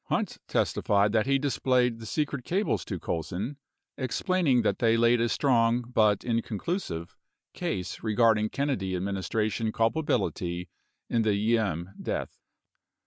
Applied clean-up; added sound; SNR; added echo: none; none; none; none.